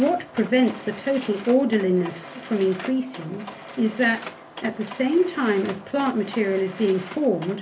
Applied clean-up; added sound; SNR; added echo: none; Mechanisms; 15 dB; reverberation time 0.3 s.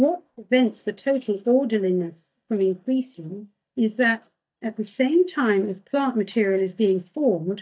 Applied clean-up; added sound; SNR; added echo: neural mask model DeepFilterNet 3.